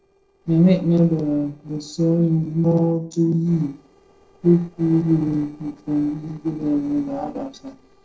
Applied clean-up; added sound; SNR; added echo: neural separator model SepFormer DNS4.